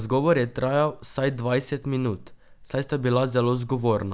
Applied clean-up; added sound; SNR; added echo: none; none; none; none.